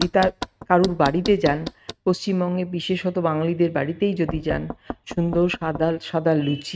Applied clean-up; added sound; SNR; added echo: neural mask model RNNoise.